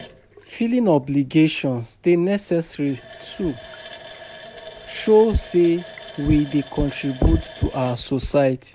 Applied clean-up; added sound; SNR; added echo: none; Water tap, faucet; 20 dB; none.